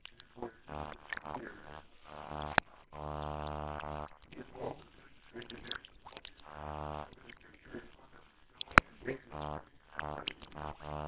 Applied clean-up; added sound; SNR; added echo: neural separator model SepFormer WHAMR!.